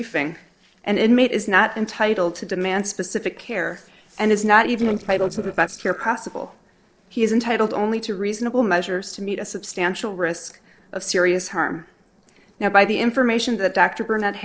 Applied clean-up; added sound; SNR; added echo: neural separator model SepFormer DNS4.